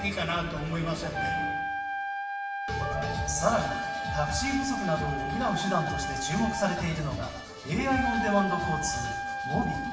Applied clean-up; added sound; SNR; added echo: none; Trumpet; 4 dB; reverberation time 1.0 s.